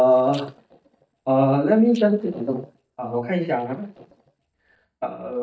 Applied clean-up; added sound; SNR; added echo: neural mask model DeepFilterNet 3.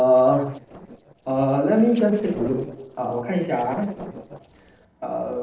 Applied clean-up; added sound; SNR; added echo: neural separator model SepFormer DNS4.